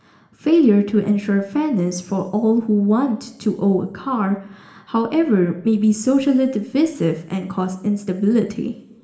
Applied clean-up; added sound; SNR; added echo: none; none; none; reverberation time 0.8 s.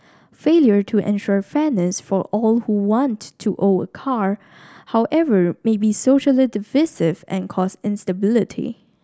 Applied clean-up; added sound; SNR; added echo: none; none; none; none.